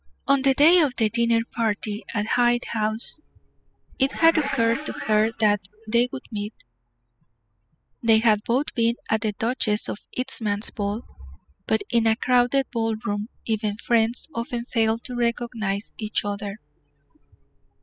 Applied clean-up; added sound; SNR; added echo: classical method spectral subtraction.